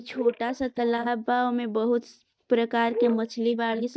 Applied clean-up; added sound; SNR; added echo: neural mask model DeepFilterNet 3.